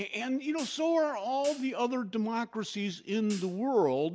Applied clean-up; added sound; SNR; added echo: none; Hi-hat; 20 dB; none.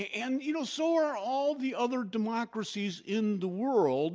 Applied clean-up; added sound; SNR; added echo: none; none; none; none.